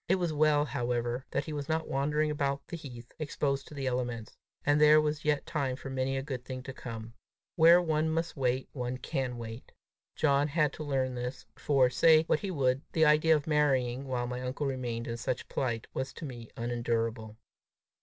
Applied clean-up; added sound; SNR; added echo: none; none; none; none.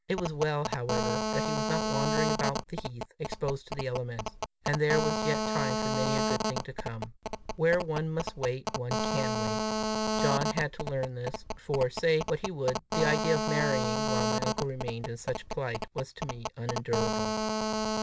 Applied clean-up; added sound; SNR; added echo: none; Telephone; 0 dB; none.